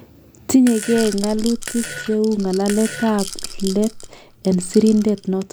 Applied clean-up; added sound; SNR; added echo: none; Fart + Rattle / Rattle (instrument); 12 dB; none.